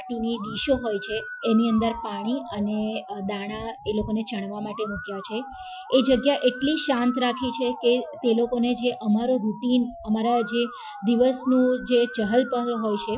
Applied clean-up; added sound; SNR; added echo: classical method Wiener filter.